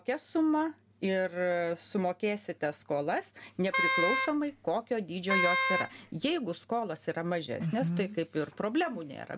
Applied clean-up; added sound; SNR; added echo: none; Wind instrument, woodwind instrument; -1 dB; none.